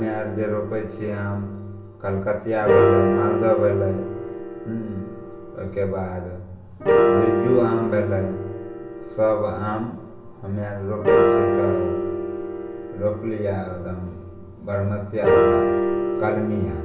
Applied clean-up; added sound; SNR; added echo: none; Piano; -2 dB; reverberation time 0.3 s.